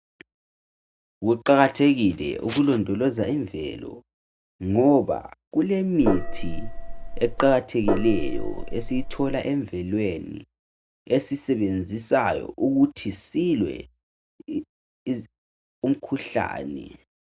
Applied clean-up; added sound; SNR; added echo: none; Gong; 1 dB; none.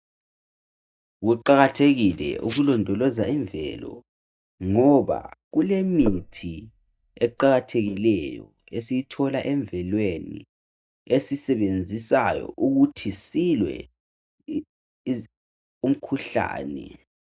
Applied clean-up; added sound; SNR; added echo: neural mask model DeepFilterNet 3.